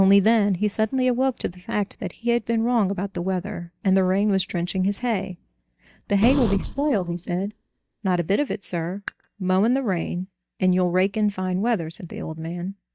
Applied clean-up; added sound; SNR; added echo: neural mask model DeepFilterNet 3.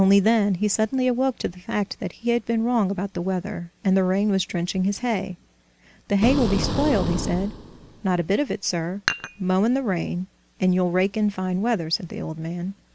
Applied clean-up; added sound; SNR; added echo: none; Dishes, pots, and pans + Boom; 6 dB; none.